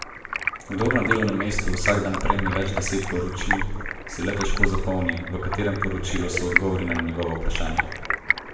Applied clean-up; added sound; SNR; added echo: none; Stream; 4 dB; reverberation time 0.9 s.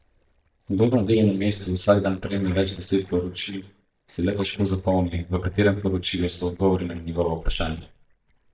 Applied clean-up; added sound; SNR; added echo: neural mask model DeepFilterNet 3.